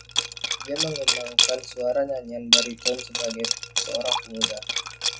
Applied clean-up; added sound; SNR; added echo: none; Liquid; -5 dB; none.